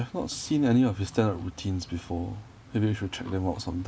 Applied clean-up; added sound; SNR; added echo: none; none; none; none.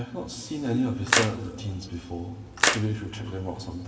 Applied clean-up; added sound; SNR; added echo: none; Splash, splatter; -1 dB; reverberation time 1.9 s.